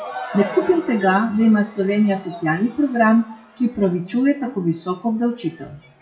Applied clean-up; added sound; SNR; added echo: classical method WPE with log-MMSE.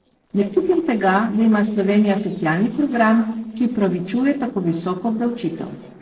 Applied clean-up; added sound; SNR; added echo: neural separator model SepFormer DNS4.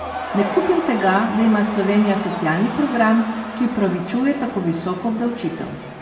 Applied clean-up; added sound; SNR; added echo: none; Crowd / Cheering; 10 dB; reverberation time 1.5 s.